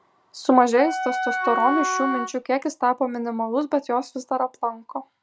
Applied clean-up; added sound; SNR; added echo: none; Wind instrument, woodwind instrument; 3 dB; none.